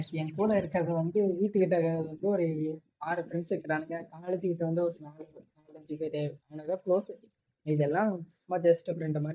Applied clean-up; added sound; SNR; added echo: neural mask model DeepFilterNet 3.